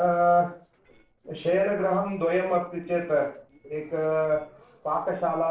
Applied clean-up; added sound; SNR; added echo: neural separator model SepFormer DNS4.